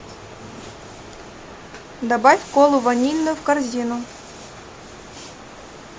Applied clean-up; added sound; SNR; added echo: none; none; none; none.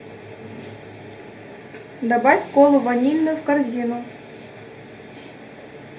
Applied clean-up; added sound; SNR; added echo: none; none; none; reverberation time 0.3 s.